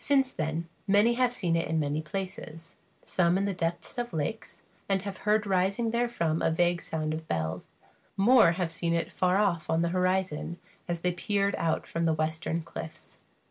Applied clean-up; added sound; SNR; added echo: none; none; none; none.